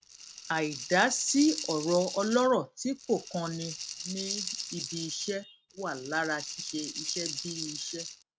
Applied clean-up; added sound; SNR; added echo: none; Rattle (instrument); 8 dB; none.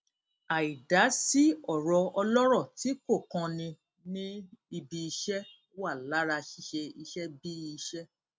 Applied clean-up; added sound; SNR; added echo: none; none; none; none.